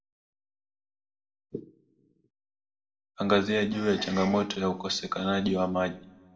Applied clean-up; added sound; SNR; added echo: none; none; none; reverberation time 0.9 s.